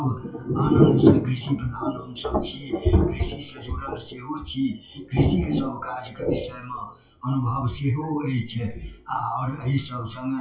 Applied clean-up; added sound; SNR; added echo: classical method WPE with log-MMSE.